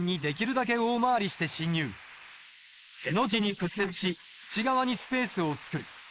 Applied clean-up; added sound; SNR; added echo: neural mask model Resemble Enhance denoiser.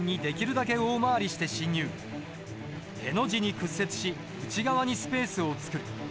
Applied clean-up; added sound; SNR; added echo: none; none; none; none.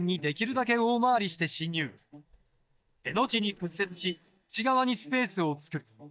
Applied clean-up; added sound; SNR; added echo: neural mask model DeepFilterNet 3.